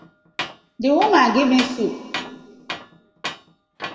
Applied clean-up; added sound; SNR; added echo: none; Tools; 11 dB; reverberation time 2.0 s.